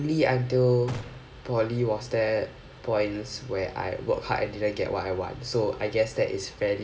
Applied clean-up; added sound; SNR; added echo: none; Gunshot, gunfire; 15 dB; reverberation time 1.7 s.